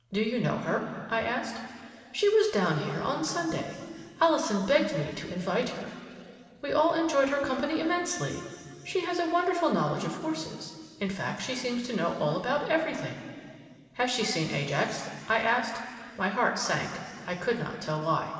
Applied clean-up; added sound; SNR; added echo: none; none; none; reverberation time 2.5 s.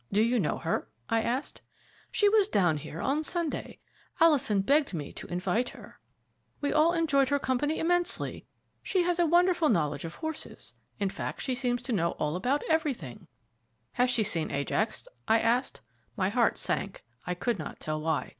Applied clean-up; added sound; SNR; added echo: none; none; none; none.